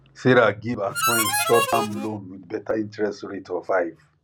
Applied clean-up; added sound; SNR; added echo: none; Harmonica; 0 dB; none.